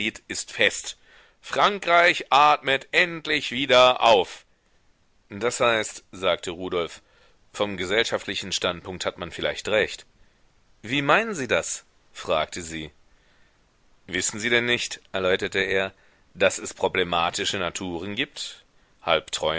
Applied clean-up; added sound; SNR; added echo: none; none; none; none.